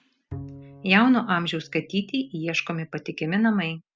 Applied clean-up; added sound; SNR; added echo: none; Bowed string instrument; 19 dB; none.